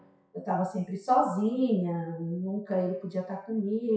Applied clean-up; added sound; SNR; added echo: classical method WPE with log-MMSE.